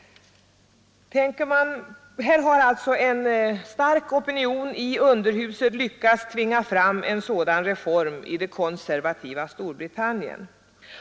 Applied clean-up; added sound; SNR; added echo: none; none; none; none.